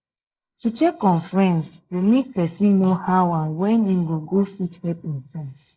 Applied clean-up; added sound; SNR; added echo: neural mask model Resemble Enhance denoiser.